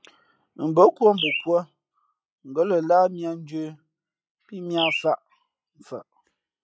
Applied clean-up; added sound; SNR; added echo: classical method log-MMSE.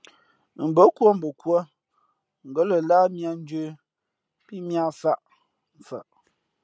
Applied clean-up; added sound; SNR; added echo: none; none; none; none.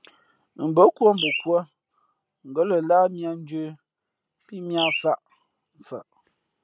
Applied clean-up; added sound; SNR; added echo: none; Bird; 8 dB; none.